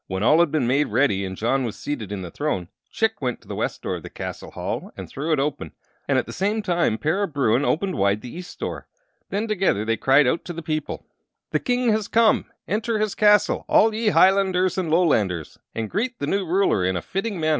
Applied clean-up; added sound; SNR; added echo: none; none; none; none.